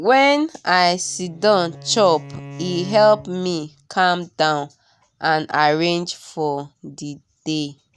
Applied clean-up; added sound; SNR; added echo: none; Bowed string instrument; 17 dB; none.